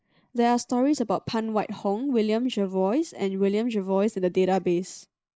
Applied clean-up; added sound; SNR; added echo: neural mask model Resemble Enhance denoiser.